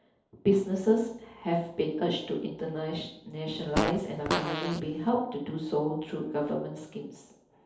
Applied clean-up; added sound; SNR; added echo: none; Fart; 2 dB; reverberation time 2.2 s.